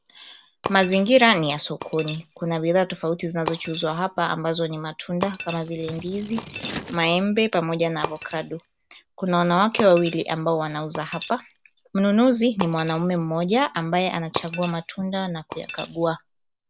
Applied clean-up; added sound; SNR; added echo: none; Scissors + Shatter; 14 dB; none.